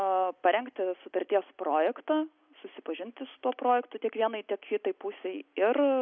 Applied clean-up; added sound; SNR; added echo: none; none; none; none.